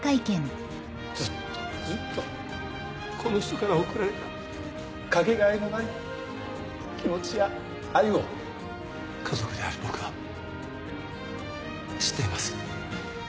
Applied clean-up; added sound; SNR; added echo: none; none; none; none.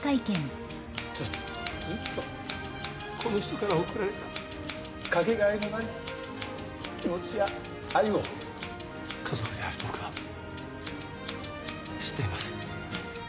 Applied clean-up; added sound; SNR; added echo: none; Scissors; 0 dB; none.